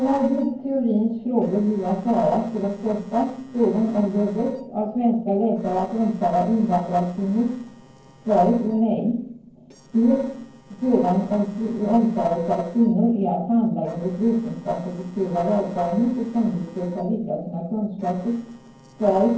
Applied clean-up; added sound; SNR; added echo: neural separator model SepFormer DNS4.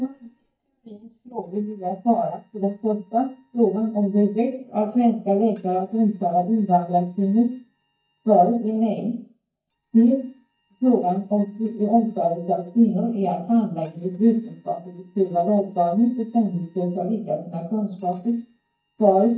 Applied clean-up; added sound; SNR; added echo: neural mask model DeepFilterNet 3.